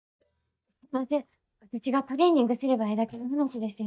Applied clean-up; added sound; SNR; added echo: neural mask model DeepFilterNet 3.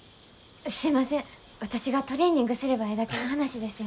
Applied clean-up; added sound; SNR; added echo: none; none; none; none.